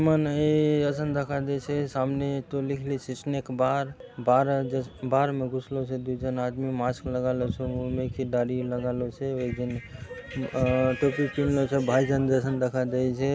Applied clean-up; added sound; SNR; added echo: none; none; none; none.